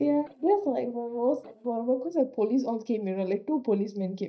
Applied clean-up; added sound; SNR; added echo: neural mask model DeepFilterNet 3.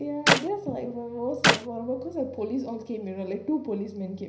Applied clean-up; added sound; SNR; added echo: none; Clapping; -4 dB; reverberation time 0.5 s.